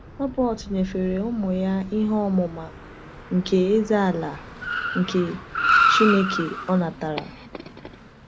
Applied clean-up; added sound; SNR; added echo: none; Car; 4 dB; none.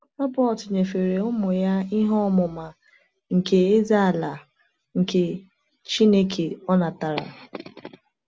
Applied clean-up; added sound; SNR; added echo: none; none; none; none.